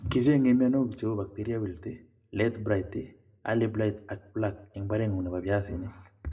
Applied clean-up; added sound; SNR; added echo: none; none; none; reverberation time 0.3 s.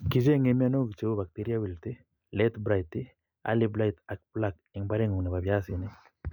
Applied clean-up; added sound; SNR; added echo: none; none; none; none.